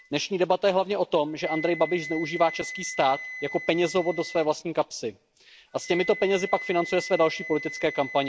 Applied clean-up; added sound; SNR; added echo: none; Wind instrument, woodwind instrument; 13 dB; none.